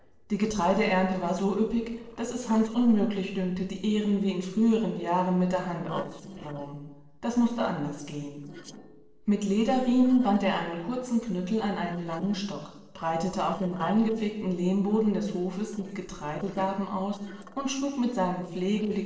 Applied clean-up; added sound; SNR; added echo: neural separator model SepFormer DNS4.